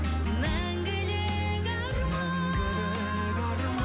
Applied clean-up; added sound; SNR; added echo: none; none; none; none.